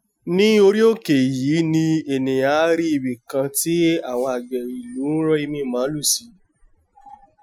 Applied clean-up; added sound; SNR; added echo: classical method Wiener filter.